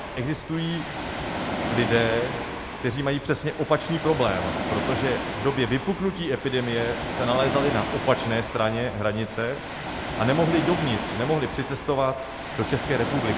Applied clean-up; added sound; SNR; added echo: none; Ocean; 4 dB; none.